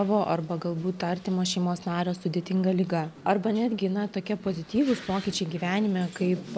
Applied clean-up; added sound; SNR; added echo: none; none; none; none.